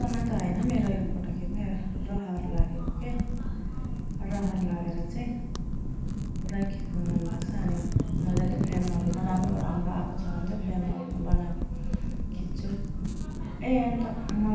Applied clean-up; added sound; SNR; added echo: none; Wind / Fire; -3 dB; reverberation time 0.9 s.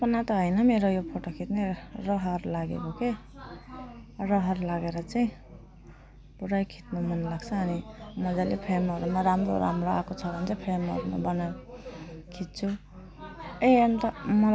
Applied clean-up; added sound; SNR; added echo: none; none; none; none.